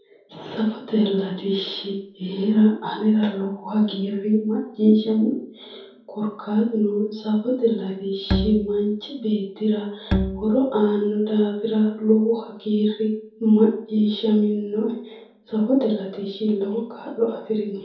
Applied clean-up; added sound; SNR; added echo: none; Bowed string instrument; 5 dB; reverberation time 0.6 s.